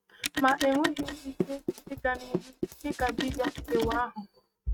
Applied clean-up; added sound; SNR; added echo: neural mask model RNNoise.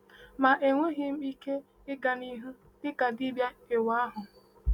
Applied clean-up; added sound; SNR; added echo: none; none; none; none.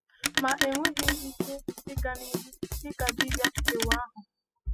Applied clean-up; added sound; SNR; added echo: classical method spectral subtraction.